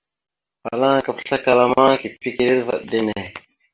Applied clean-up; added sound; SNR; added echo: none; none; none; none.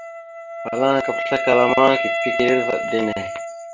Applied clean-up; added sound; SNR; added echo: none; Wind instrument, woodwind instrument; 3 dB; none.